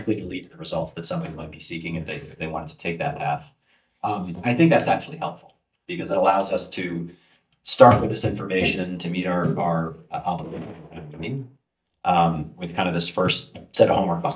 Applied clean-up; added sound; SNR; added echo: neural mask model DeepFilterNet 3.